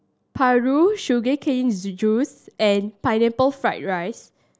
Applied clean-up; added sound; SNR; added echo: none; none; none; none.